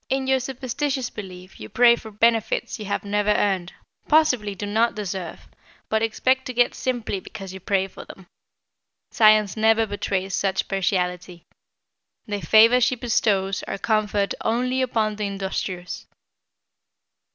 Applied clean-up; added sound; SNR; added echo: none; none; none; none.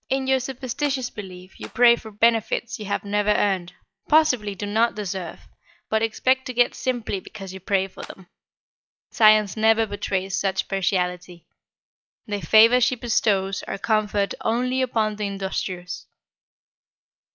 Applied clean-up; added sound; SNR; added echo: classical method log-MMSE.